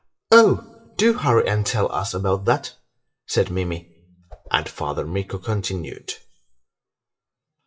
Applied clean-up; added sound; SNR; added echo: classical method WPE with log-MMSE.